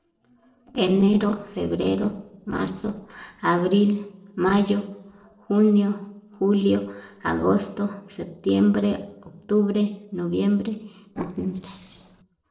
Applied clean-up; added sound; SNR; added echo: neural separator model SepFormer DNS4.